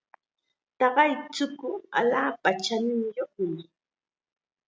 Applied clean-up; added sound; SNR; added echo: none; none; none; none.